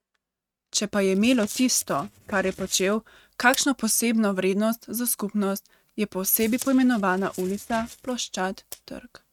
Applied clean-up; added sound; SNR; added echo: neural mask model RNNoise.